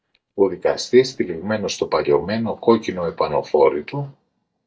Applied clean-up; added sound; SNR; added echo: neural mask model DeepFilterNet 3.